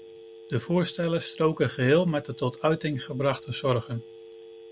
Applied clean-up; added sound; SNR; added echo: none; Telephone; 19 dB; none.